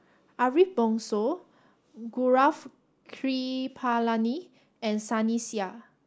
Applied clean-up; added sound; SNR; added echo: none; none; none; none.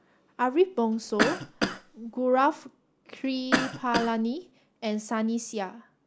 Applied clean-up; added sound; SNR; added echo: none; Cough; 2 dB; none.